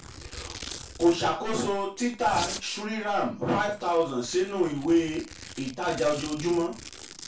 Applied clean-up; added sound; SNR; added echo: none; Domestic sounds, home sounds; 14 dB; reverberation time 0.2 s.